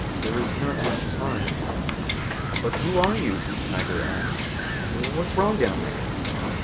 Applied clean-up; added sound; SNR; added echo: none; Wind / Boat, Water vehicle; -2 dB; none.